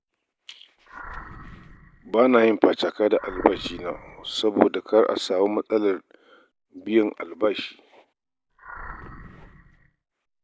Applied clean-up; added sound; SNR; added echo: none; Animal; 17 dB; none.